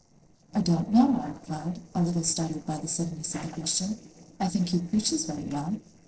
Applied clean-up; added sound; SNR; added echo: neural separator model SepFormer DNS4.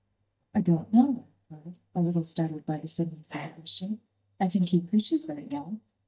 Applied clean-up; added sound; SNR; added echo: neural mask model DeepFilterNet 3.